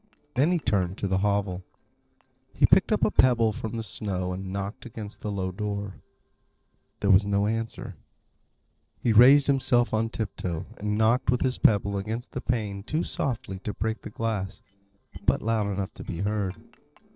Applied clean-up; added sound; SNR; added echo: neural separator model SepFormer DNS4.